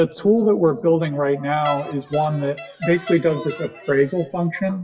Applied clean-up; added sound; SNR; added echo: classical method WPE with log-MMSE.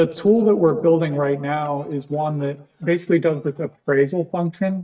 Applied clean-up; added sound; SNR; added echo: neural mask model DeepFilterNet 3.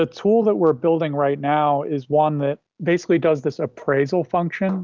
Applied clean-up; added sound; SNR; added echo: none; none; none; none.